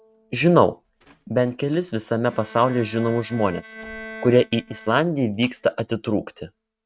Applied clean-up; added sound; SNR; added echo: neural mask model RNNoise.